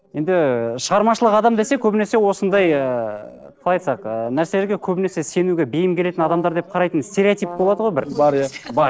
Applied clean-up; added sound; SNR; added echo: neural separator model SepFormer DNS4.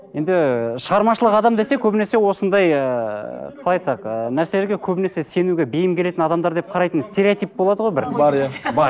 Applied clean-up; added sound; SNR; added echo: none; none; none; none.